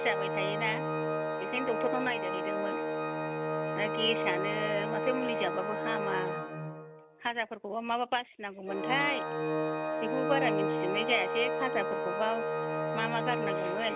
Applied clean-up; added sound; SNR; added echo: none; Organ; -1 dB; none.